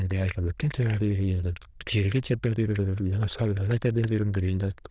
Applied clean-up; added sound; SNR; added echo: neural diffusion model UNIVERSE++.